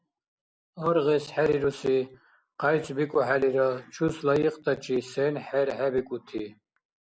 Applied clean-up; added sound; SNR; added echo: none; none; none; none.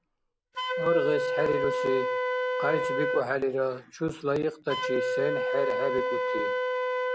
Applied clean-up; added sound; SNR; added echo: none; Wind instrument, woodwind instrument; -1 dB; none.